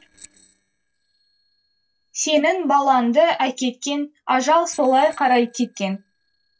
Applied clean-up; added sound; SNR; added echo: neural separator model SepFormer DNS4.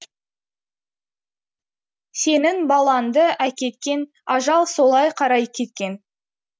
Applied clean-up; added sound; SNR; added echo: none; none; none; none.